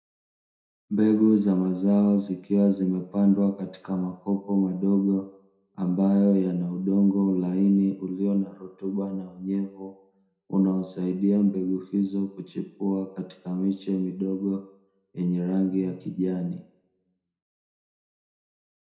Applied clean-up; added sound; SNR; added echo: none; none; none; reverberation time 0.5 s.